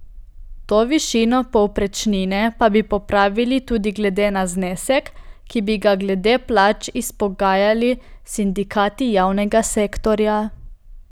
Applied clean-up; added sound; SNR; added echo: none; none; none; none.